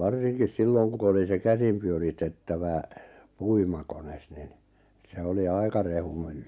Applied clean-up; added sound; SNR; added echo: none; none; none; none.